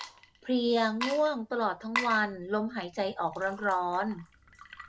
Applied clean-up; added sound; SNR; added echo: none; Water / Liquid; 11 dB; none.